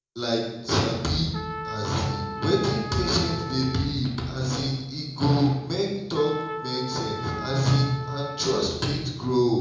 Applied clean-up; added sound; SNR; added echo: none; Trumpet; 12 dB; reverberation time 0.8 s.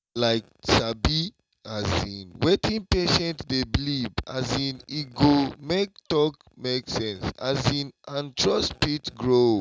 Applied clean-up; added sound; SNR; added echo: none; none; none; none.